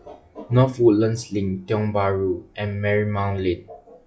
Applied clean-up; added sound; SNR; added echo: classical method log-MMSE.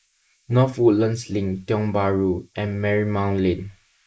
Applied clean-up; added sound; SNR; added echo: neural mask model Resemble Enhance denoiser.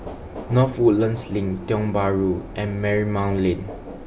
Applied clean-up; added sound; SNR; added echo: none; Subway, metro, underground; 16 dB; none.